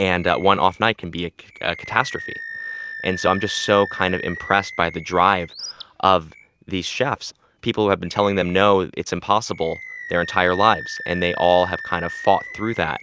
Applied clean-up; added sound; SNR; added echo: none; Animal; 14 dB; none.